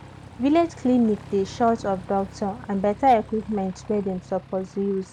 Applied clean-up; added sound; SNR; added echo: none; Aircraft; 18 dB; none.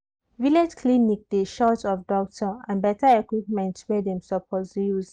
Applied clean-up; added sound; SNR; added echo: none; none; none; none.